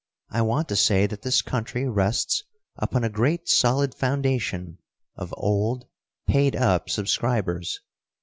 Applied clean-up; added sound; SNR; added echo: none; none; none; none.